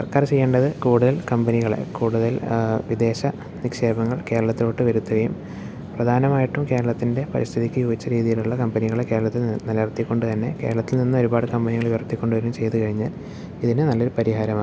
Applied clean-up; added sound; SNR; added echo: none; none; none; none.